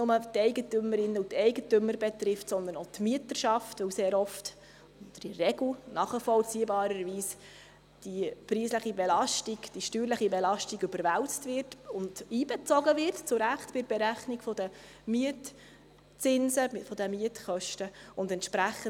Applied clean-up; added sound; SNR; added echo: none; none; none; none.